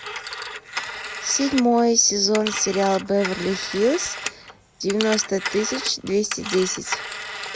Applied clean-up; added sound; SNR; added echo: none; Telephone; 9 dB; none.